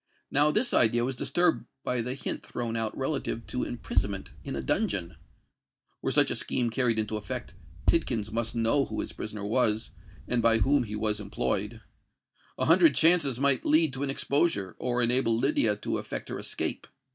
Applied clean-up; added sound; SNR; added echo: neural mask model DeepFilterNet 3.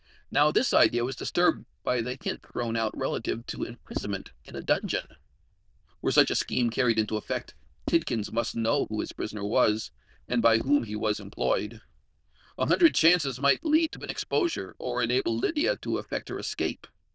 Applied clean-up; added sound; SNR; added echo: neural diffusion model UNIVERSE++.